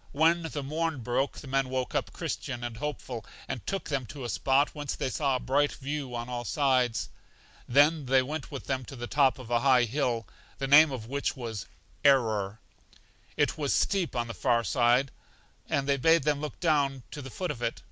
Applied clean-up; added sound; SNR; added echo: none; none; none; none.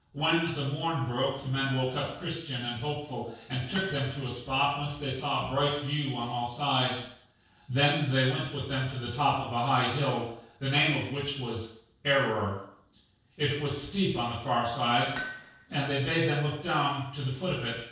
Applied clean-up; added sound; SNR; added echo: neural separator model SepFormer DNS4.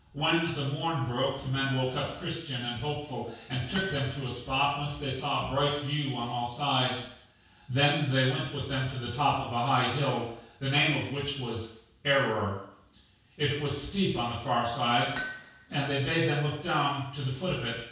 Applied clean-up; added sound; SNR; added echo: none; Hammer; 13 dB; reverberation time 0.6 s.